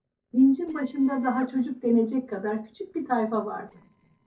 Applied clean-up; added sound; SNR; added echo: neural separator model SepFormer DNS4.